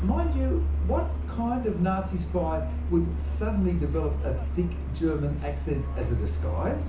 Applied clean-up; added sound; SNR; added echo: none; Truck; -1 dB; reverberation time 0.7 s.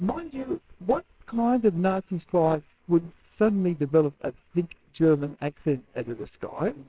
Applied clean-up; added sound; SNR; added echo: neural separator model SepFormer WHAMR!.